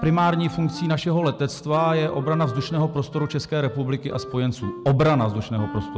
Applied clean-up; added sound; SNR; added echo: none; Wind instrument, woodwind instrument; 14 dB; none.